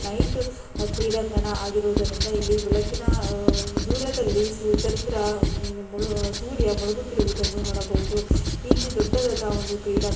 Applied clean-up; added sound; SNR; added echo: none; Writing; -1 dB; reverberation time 0.9 s.